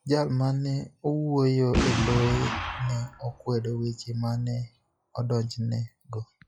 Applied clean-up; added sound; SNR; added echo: classical method log-MMSE.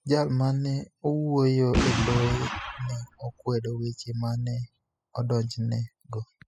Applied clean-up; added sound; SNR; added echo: classical method spectral subtraction.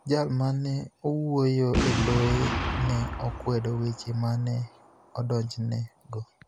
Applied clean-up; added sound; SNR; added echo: none; Boom; 6 dB; none.